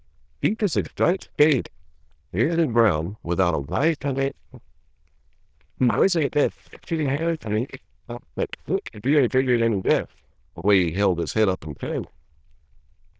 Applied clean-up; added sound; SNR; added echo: neural diffusion model UNIVERSE++.